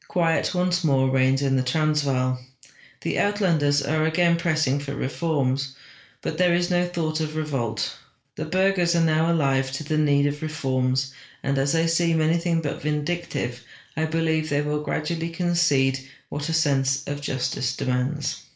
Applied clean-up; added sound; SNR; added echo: none; none; none; reverberation time 0.3 s.